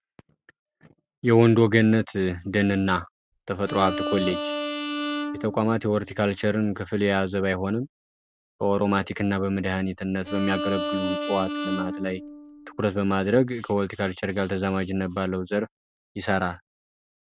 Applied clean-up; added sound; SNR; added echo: neural mask model RNNoise.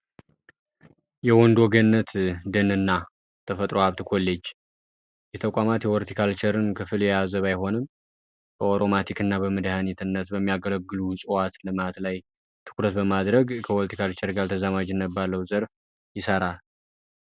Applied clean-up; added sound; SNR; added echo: none; none; none; none.